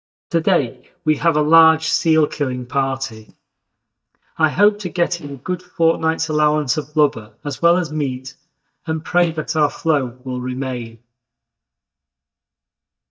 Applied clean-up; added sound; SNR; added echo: neural mask model DeepFilterNet 3.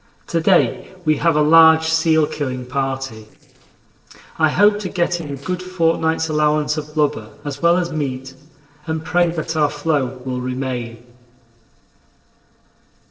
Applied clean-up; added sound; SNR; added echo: neural separator model SepFormer DNS4.